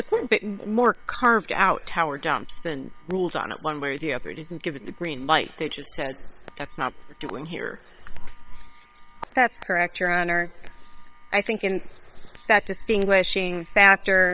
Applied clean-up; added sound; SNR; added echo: neural separator model SepFormer WHAM!.